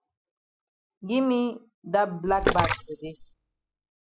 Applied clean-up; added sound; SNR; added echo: classical method spectral subtraction.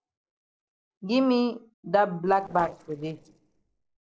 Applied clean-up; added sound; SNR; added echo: neural separator model SepFormer DNS4.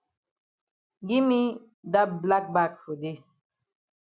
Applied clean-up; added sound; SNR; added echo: none; none; none; none.